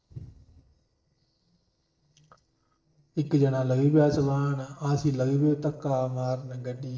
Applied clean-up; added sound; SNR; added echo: neural separator model SepFormer DNS4.